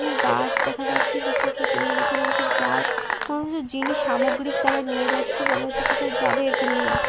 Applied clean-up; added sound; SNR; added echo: none; Applause / Cheering / Clapping; -4 dB; none.